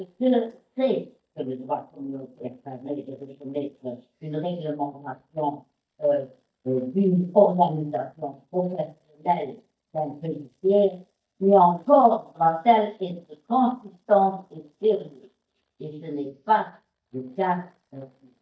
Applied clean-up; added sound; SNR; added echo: neural mask model DeepFilterNet 3.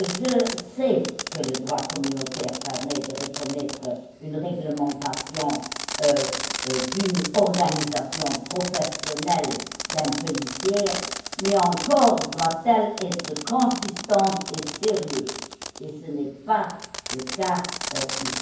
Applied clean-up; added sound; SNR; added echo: none; Fireworks; 7 dB; reverberation time 0.9 s.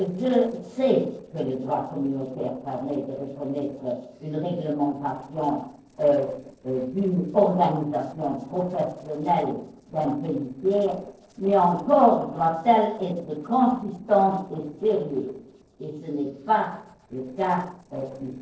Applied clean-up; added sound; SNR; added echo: neural separator model SepFormer DNS4.